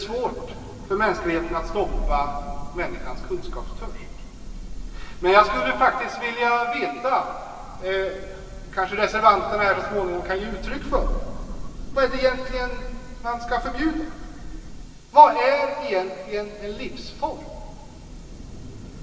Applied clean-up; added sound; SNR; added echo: none; Thunder / Rain; 9 dB; reverberation time 2.5 s.